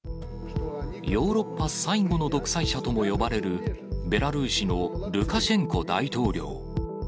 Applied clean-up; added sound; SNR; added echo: none; Printer; 19 dB; none.